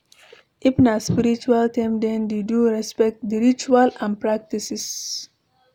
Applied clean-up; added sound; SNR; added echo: none; none; none; none.